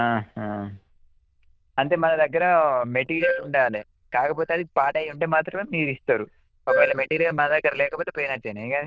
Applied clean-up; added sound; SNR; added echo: neural diffusion model UNIVERSE++.